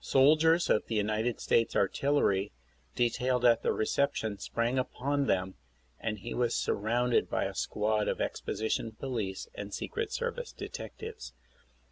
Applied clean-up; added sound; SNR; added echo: none; none; none; none.